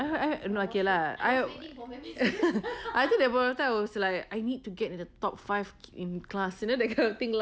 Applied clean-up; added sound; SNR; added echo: none; none; none; none.